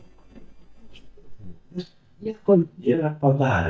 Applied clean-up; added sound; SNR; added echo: neural mask model DeepFilterNet 3.